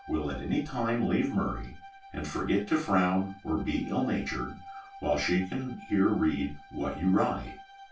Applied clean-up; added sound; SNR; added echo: none; Bowed string instrument; 19 dB; reverberation time 0.2 s.